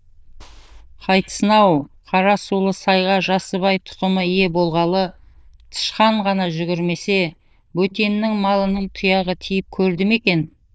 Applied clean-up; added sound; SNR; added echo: neural diffusion model UNIVERSE++.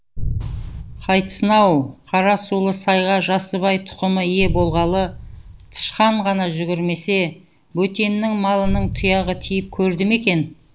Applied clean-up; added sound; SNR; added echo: none; Boom; 10 dB; none.